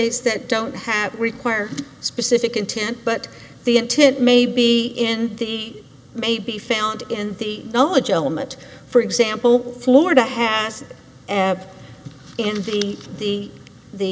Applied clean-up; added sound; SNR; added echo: none; none; none; none.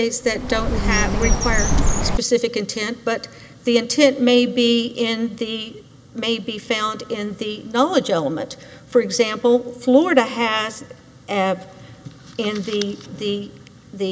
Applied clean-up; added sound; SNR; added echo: none; Bird; -3 dB; none.